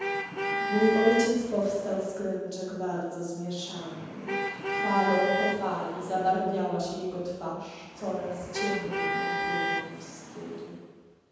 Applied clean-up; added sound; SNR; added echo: none; Traffic noise, roadway noise / Vehicle horn, car horn, honking; 4 dB; reverberation time 1.2 s.